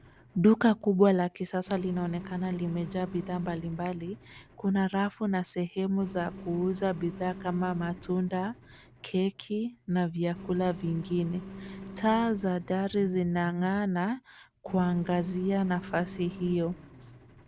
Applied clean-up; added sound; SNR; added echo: none; Engine; 16 dB; none.